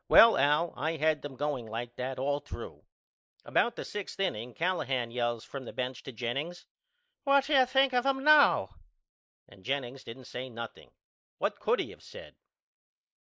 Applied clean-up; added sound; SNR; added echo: neural mask model Resemble Enhance denoiser.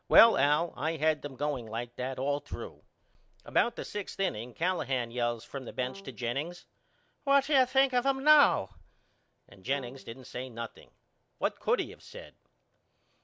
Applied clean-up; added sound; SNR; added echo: none; Brass instrument; 18 dB; none.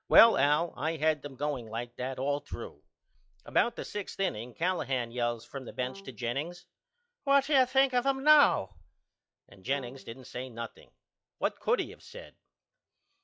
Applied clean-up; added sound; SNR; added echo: classical method log-MMSE.